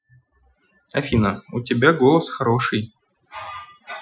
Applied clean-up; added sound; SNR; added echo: classical method Wiener filter.